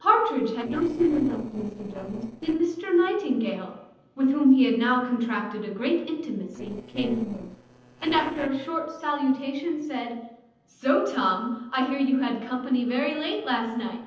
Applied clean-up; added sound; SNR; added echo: neural separator model SepFormer DNS4.